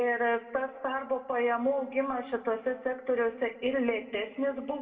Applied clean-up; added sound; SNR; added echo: none; none; none; reverberation time 1.4 s.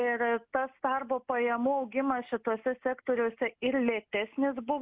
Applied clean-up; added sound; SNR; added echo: none; none; none; none.